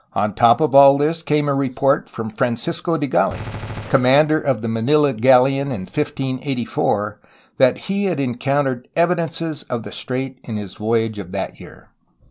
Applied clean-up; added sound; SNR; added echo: none; Gunshot, gunfire; 14 dB; none.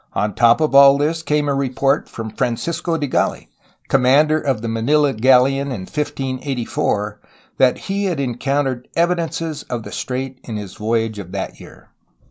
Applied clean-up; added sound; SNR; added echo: none; none; none; none.